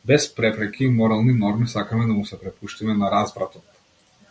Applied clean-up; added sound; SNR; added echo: none; none; none; none.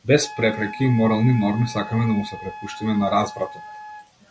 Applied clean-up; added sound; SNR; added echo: none; Wind instrument, woodwind instrument; 15 dB; none.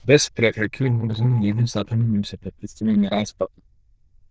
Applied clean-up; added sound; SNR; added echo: neural diffusion model UNIVERSE++.